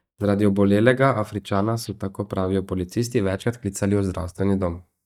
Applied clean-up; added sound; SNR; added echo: neural mask model DeepFilterNet 3.